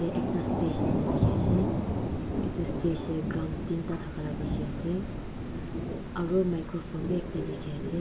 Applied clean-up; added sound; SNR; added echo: none; Thunder / Rain; -1 dB; reverberation time 1.3 s.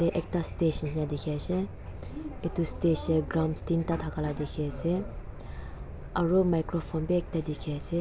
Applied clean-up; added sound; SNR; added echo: none; none; none; none.